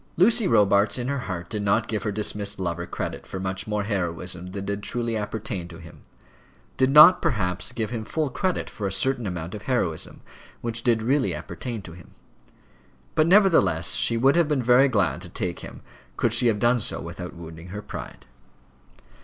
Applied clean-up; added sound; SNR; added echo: none; none; none; none.